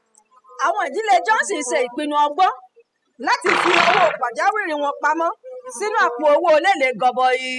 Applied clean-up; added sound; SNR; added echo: classical method spectral subtraction.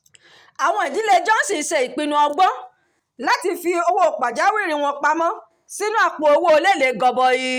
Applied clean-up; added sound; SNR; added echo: none; none; none; none.